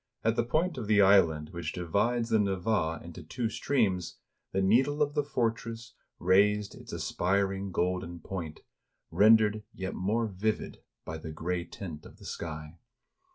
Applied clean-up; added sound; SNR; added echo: none; none; none; none.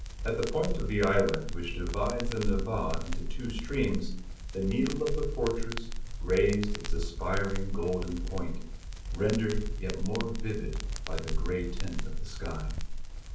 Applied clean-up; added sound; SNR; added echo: none; Crackle; 0 dB; reverberation time 0.6 s.